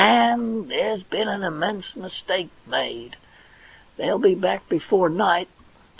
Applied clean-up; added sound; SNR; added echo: none; none; none; none.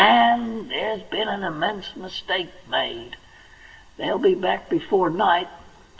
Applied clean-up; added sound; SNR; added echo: none; none; none; reverberation time 0.7 s.